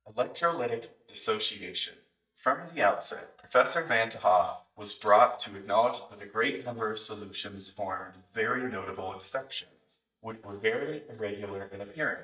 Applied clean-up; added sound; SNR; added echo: neural mask model DeepFilterNet 3.